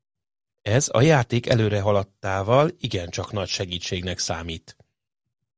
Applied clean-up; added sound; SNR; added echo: none; none; none; none.